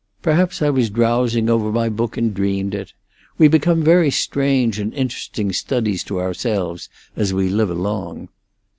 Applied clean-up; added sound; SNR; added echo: none; none; none; none.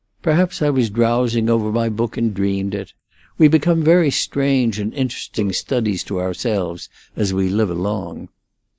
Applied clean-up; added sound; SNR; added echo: neural mask model Resemble Enhance denoiser.